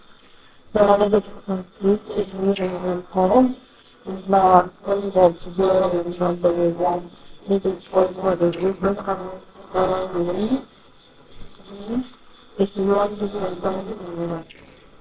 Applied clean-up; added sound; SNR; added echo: neural separator model SepFormer WHAMR!.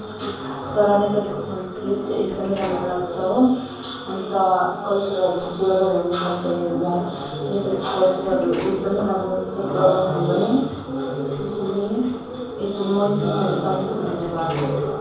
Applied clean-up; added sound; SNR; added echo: none; Sliding door; 20 dB; reverberation time 0.7 s.